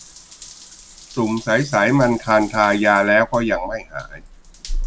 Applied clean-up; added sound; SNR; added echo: none; Drip / Trickle, dribble / Bathtub (filling or washing) / Water tap, faucet; 13 dB; none.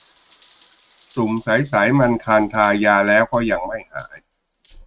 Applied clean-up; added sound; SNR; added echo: neural mask model RNNoise.